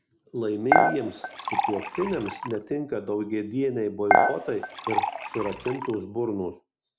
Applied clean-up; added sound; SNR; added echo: none; Dishes, pots, and pans / Chink, clink; -4 dB; none.